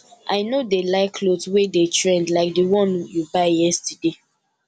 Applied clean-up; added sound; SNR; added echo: none; none; none; none.